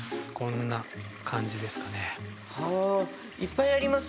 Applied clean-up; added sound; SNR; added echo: none; Toilet flush; 19 dB; none.